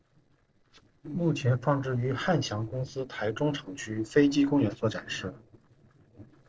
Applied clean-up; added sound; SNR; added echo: neural separator model SepFormer DNS4.